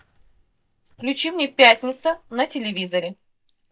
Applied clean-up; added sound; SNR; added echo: neural mask model DeepFilterNet 3.